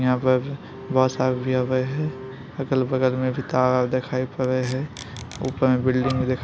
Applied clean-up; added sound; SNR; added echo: none; Bowed string instrument + Packing tape, duct tape; 18 dB; none.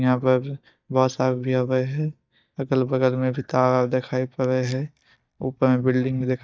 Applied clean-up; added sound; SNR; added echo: neural mask model DeepFilterNet 3.